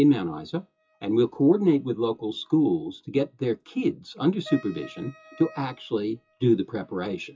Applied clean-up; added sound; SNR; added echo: classical method WPE with log-MMSE.